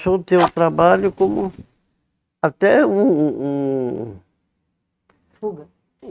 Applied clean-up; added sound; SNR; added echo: neural mask model RNNoise.